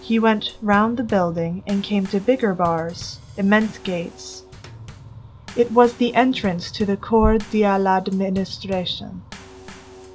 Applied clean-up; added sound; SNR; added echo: none; Bass drum / Snare drum / Drum kit; 19 dB; none.